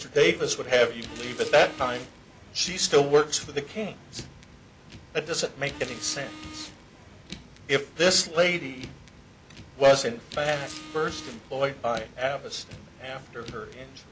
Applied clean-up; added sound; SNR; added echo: none; Car; 17 dB; none.